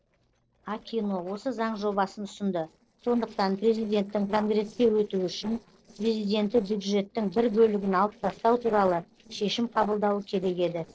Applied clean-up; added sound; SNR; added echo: neural separator model SepFormer DNS4.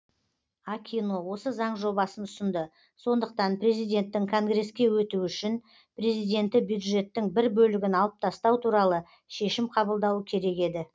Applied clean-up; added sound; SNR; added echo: none; none; none; none.